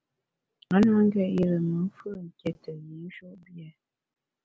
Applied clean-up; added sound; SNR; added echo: none; none; none; none.